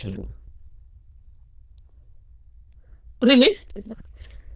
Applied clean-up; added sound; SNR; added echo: neural diffusion model UNIVERSE++.